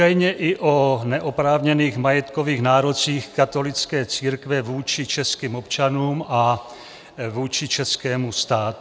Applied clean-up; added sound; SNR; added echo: none; none; none; none.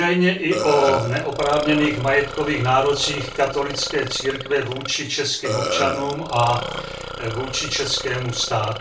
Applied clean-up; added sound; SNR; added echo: none; Burping, eructation; 7 dB; reverberation time 0.2 s.